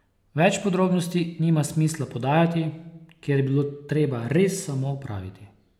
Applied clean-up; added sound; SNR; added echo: none; none; none; none.